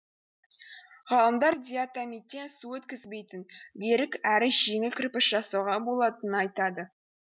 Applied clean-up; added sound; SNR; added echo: none; none; none; none.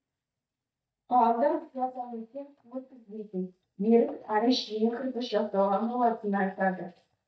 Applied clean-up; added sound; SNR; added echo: neural mask model DeepFilterNet 3.